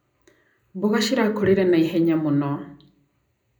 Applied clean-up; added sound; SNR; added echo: none; none; none; reverberation time 0.5 s.